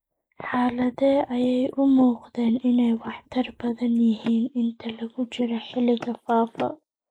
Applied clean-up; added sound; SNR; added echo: neural mask model Resemble Enhance denoiser.